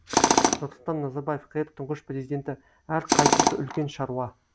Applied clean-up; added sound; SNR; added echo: none; Tools; -4 dB; none.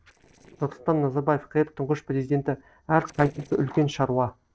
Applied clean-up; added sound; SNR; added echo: neural separator model SepFormer DNS4.